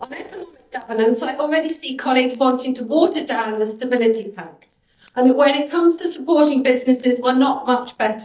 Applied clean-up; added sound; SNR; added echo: neural mask model DeepFilterNet 3.